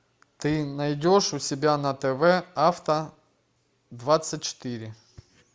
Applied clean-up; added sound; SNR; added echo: none; none; none; none.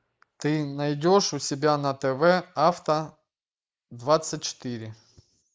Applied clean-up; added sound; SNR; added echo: neural mask model Resemble Enhance denoiser.